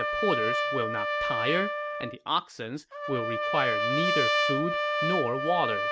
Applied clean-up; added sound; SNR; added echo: none; Trumpet; -3 dB; none.